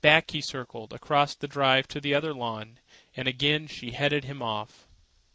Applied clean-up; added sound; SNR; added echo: none; none; none; none.